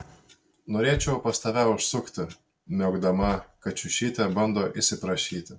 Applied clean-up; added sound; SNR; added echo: none; Bass drum; 15 dB; none.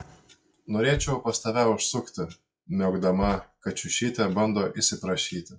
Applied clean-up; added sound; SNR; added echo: classical method log-MMSE.